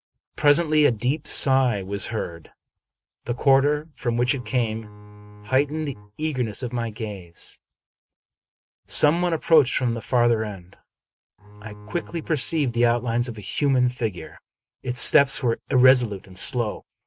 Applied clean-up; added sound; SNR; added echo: neural mask model RNNoise.